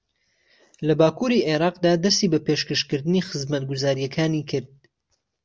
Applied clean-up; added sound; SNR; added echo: none; none; none; none.